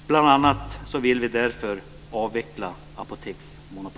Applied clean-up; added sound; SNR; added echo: none; Bowed string instrument; 18 dB; none.